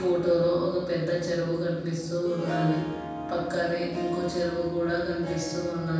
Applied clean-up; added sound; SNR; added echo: none; Harp; 9 dB; reverberation time 1.2 s.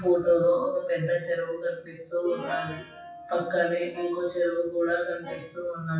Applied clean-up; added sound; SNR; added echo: classical method WPE with log-MMSE.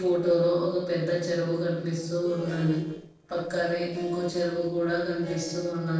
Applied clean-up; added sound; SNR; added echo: neural separator model SepFormer DNS4.